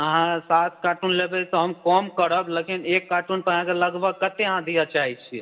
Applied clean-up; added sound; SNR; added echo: none; none; none; reverberation time 1.0 s.